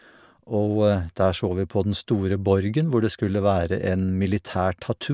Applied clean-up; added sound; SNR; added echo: none; none; none; none.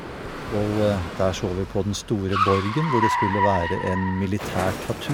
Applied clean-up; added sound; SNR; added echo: none; Car; 3 dB; none.